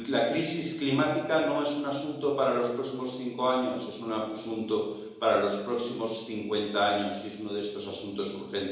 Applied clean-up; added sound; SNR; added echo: none; none; none; reverberation time 1.0 s.